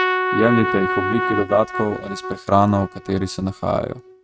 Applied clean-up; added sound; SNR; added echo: neural mask model RNNoise.